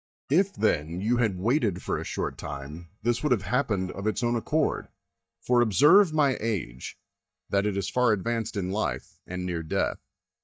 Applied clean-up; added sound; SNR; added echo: neural mask model DeepFilterNet 3.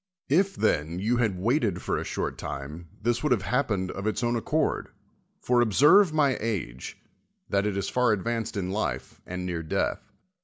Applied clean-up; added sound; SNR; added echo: none; none; none; none.